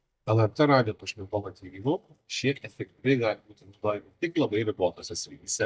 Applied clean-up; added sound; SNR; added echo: neural mask model DeepFilterNet 3.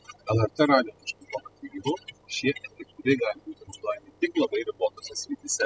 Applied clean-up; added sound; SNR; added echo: classical method spectral subtraction.